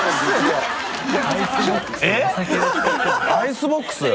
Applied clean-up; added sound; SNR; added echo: none; none; none; none.